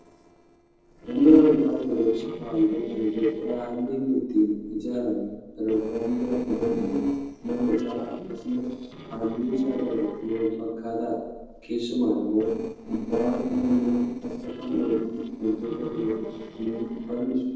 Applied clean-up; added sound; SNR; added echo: neural separator model SepFormer DNS4.